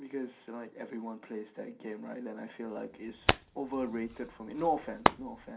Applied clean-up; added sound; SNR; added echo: none; Hands; -3 dB; reverberation time 0.3 s.